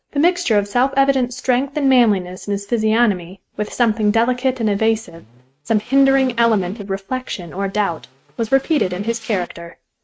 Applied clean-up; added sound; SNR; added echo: neural mask model RNNoise.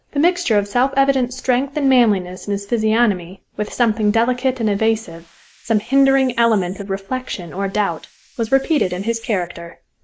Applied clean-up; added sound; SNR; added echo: neural mask model Resemble Enhance denoiser.